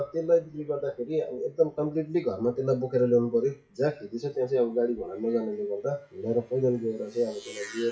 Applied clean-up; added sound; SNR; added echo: classical method WPE with log-MMSE.